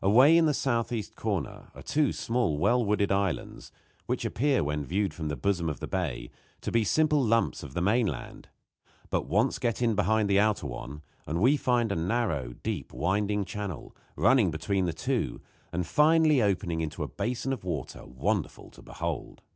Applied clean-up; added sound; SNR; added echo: none; none; none; none.